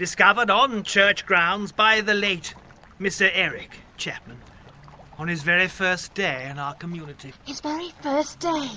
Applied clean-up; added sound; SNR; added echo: none; none; none; none.